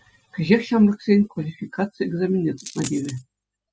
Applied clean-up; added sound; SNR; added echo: classical method spectral subtraction.